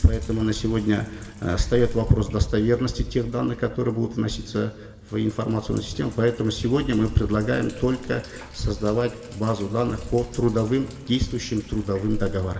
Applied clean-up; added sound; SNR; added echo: none; Sink (filling or washing); 15 dB; reverberation time 1.5 s.